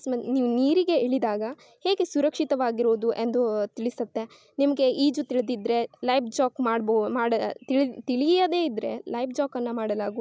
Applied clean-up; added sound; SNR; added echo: none; none; none; none.